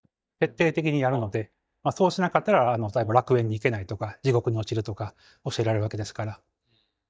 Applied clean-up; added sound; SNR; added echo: neural mask model DeepFilterNet 3.